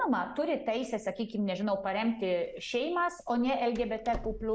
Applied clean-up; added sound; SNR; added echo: none; Door; 17 dB; none.